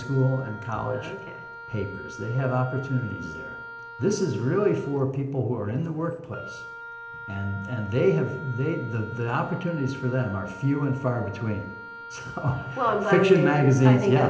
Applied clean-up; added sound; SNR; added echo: none; Wind instrument, woodwind instrument; 15 dB; reverberation time 0.8 s.